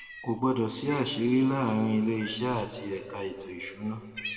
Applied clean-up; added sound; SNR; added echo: none; Cat; 17 dB; reverberation time 2.1 s.